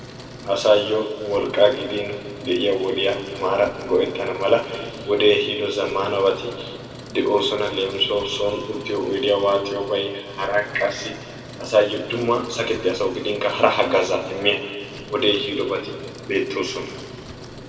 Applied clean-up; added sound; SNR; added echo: none; Truck; 16 dB; reverberation time 2.0 s.